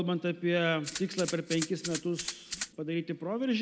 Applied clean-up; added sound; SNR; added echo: none; Rattle (instrument); 8 dB; none.